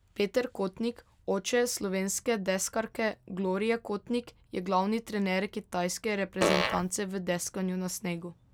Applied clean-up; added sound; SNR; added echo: none; Fart; -4 dB; none.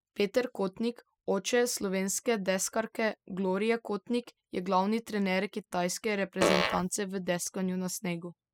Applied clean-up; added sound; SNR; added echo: classical method spectral subtraction.